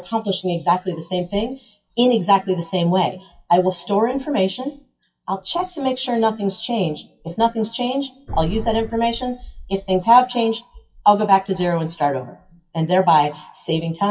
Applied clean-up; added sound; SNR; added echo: classical method WPE with log-MMSE.